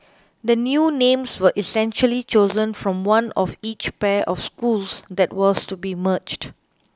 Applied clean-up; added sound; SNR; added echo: none; none; none; none.